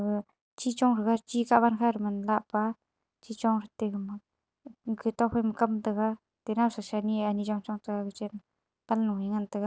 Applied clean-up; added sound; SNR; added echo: none; none; none; none.